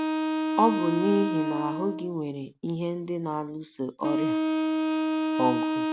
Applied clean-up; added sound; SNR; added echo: none; Wind instrument, woodwind instrument; -1 dB; none.